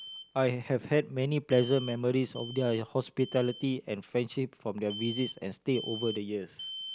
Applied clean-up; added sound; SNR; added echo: none; Alarm; 14 dB; none.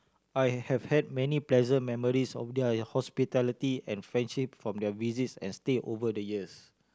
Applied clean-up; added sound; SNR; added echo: none; none; none; none.